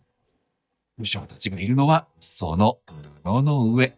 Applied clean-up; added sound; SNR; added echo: neural mask model DeepFilterNet 3.